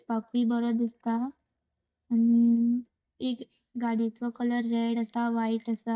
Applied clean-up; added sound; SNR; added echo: neural mask model DeepFilterNet 3.